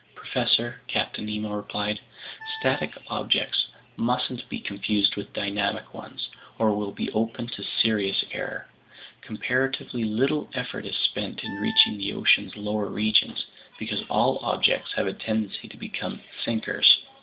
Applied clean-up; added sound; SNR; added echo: none; Wind instrument, woodwind instrument; 14 dB; none.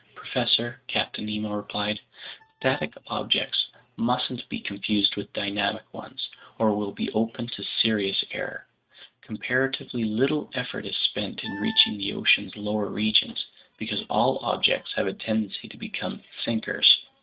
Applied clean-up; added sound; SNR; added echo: neural mask model RNNoise.